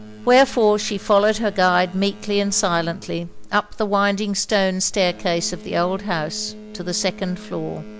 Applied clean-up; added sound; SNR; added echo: none; Boat, Water vehicle; 19 dB; none.